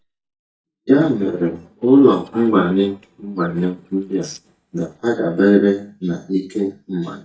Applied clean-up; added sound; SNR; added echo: neural mask model DeepFilterNet 3.